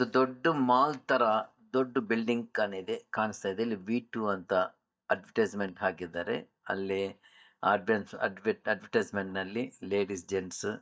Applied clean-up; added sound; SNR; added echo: neural mask model DeepFilterNet 3.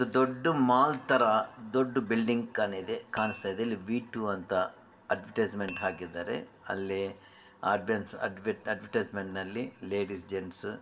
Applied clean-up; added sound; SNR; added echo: none; Glass; 14 dB; reverberation time 1.4 s.